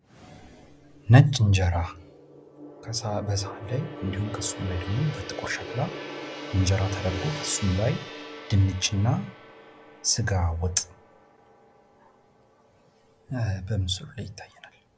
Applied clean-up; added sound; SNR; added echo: none; Gong; 14 dB; none.